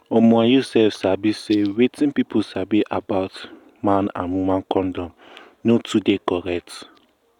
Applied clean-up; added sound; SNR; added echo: none; none; none; none.